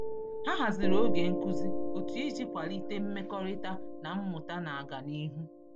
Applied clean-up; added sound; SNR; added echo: none; Piano; -4 dB; none.